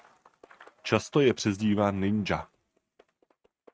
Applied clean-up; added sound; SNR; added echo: neural mask model RNNoise.